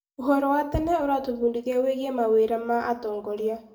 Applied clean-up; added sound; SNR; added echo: none; none; none; reverberation time 0.5 s.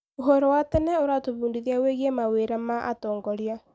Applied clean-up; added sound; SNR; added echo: none; none; none; none.